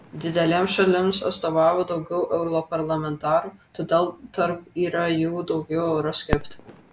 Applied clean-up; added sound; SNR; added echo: none; Fireworks; 15 dB; none.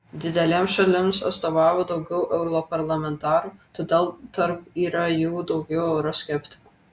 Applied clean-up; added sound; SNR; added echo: none; none; none; none.